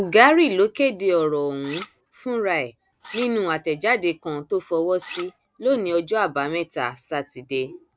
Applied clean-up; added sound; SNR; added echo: none; Cutlery, silverware; 10 dB; none.